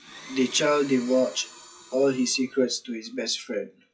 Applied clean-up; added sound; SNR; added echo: classical method WPE with log-MMSE.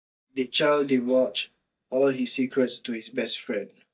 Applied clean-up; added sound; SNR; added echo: neural mask model DeepFilterNet 3.